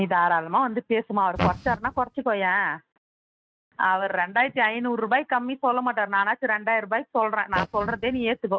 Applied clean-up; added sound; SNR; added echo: neural mask model RNNoise.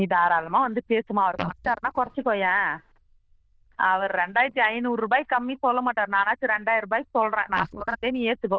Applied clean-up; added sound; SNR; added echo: neural diffusion model UNIVERSE++.